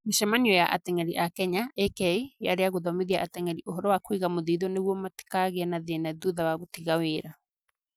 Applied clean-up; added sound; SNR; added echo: none; none; none; none.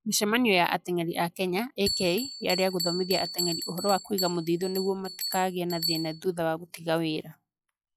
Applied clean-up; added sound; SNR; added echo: classical method log-MMSE.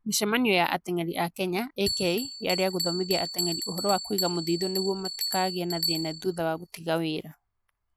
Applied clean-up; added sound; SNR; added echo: none; Bell; 7 dB; none.